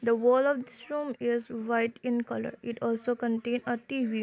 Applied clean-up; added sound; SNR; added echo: none; none; none; none.